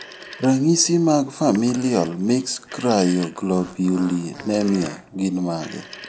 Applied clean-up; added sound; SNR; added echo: none; Fart + Telephone; 20 dB; none.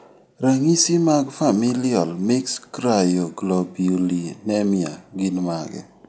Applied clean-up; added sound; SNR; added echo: none; none; none; none.